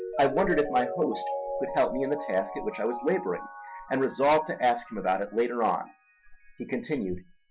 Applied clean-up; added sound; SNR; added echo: none; Mallet percussion; 9 dB; none.